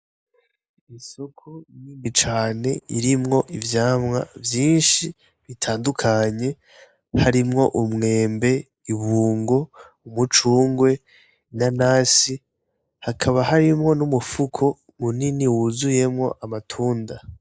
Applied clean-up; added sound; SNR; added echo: neural mask model Resemble Enhance denoiser.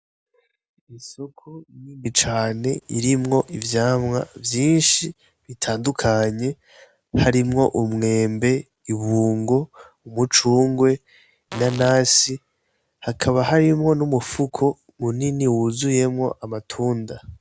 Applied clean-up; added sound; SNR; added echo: none; Fart; 16 dB; none.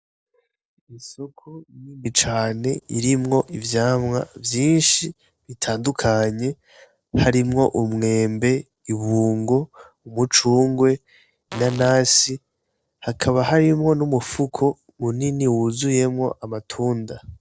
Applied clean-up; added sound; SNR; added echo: neural separator model SepFormer DNS4.